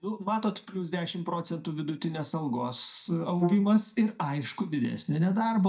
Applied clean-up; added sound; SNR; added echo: neural mask model DeepFilterNet 3.